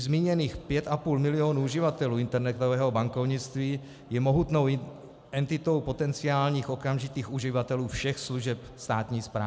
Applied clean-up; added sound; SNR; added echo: none; none; none; none.